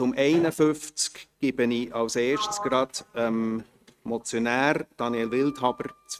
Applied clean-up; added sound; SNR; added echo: neural mask model RNNoise.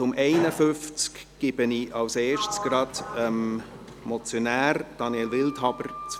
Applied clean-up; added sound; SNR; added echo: none; Sliding door; 13 dB; none.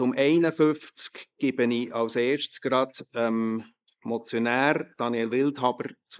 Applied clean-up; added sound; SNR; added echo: neural mask model Resemble Enhance denoiser.